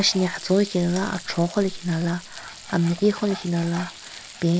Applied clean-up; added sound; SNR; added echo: none; Frying (food); 15 dB; none.